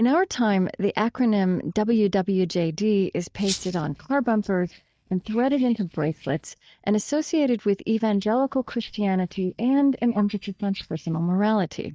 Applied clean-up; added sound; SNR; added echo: neural mask model DeepFilterNet 3.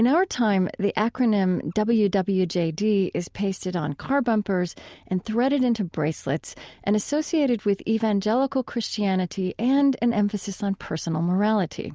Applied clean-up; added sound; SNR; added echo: none; none; none; none.